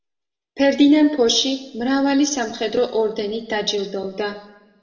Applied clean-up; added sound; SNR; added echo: none; none; none; reverberation time 1.0 s.